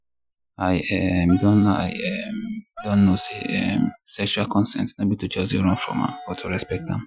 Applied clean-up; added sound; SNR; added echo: classical method Wiener filter.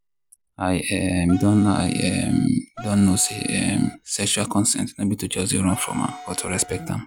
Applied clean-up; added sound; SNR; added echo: none; Wind instrument, woodwind instrument; 17 dB; none.